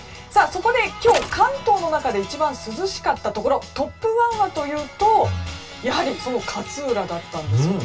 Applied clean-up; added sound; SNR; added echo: none; Mechanisms; 13 dB; reverberation time 0.2 s.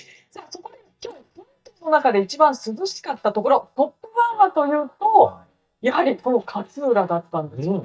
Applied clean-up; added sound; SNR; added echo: neural mask model DeepFilterNet 3.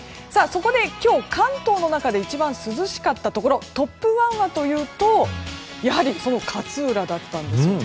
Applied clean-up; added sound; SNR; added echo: none; none; none; none.